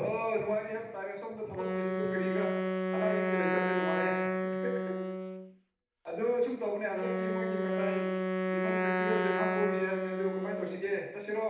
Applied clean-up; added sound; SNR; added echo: none; Wind instrument, woodwind instrument; -2 dB; reverberation time 0.8 s.